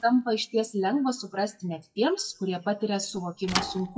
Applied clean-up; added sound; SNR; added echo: classical method WPE with log-MMSE.